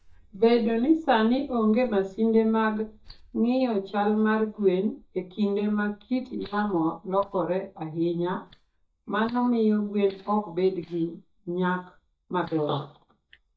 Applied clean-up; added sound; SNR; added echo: neural mask model DeepFilterNet 3.